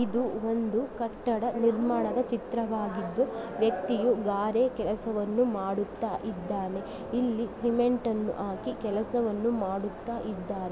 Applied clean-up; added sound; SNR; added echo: none; none; none; none.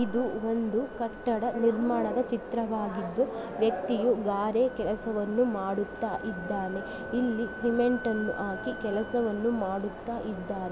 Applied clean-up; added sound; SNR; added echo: none; Wind instrument, woodwind instrument; 17 dB; none.